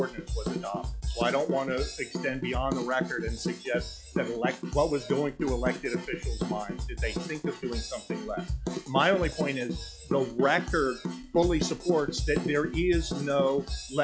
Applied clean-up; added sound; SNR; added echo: classical method log-MMSE.